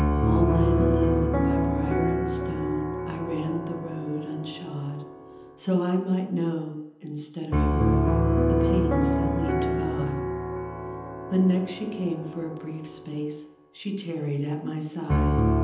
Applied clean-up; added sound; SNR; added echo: none; Piano; -4 dB; reverberation time 0.9 s.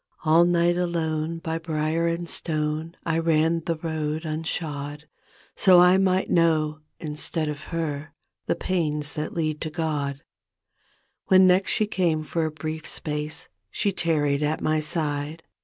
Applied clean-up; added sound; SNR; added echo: none; none; none; none.